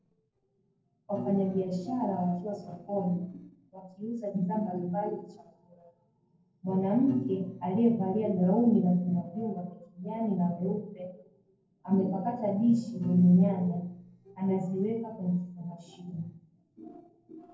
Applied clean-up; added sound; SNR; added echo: neural separator model SepFormer DNS4.